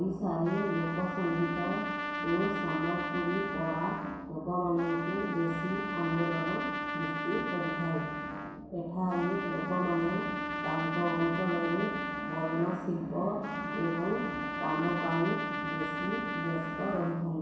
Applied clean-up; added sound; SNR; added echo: none; Trumpet; 4 dB; reverberation time 0.7 s.